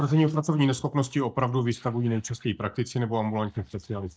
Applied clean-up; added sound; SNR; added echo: neural mask model DeepFilterNet 3.